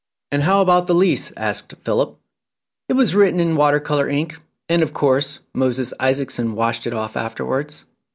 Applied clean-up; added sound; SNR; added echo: none; none; none; none.